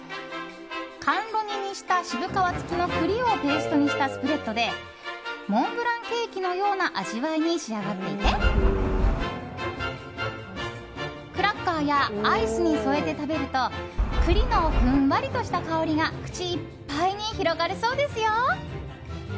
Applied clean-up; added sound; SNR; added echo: none; Wind; -4 dB; none.